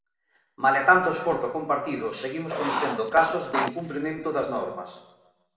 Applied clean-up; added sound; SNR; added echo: none; Writing; 4 dB; reverberation time 0.8 s.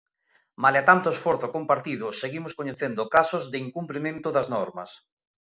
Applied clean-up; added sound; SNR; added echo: none; none; none; none.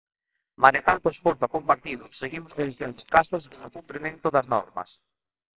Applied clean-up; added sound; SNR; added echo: neural separator model SepFormer WHAMR!.